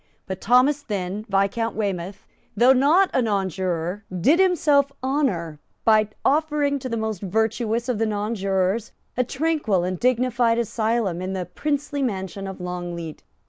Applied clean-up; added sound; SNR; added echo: none; none; none; none.